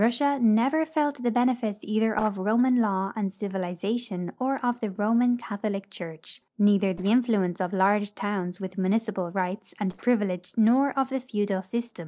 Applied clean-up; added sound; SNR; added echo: neural separator model SepFormer DNS4.